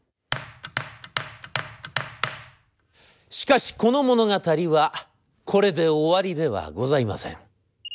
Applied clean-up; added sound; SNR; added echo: none; none; none; none.